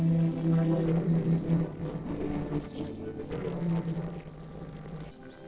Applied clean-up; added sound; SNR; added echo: neural separator model SepFormer DNS4.